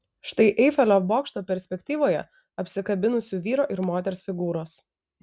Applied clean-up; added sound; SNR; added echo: none; none; none; none.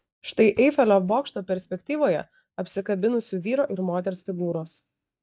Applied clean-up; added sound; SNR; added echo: neural mask model DeepFilterNet 3.